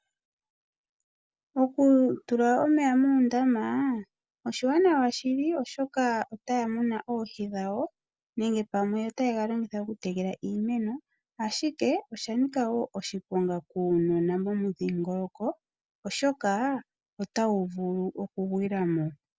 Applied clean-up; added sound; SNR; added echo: none; none; none; none.